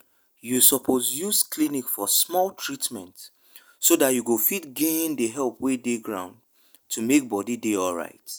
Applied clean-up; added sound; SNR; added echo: none; none; none; none.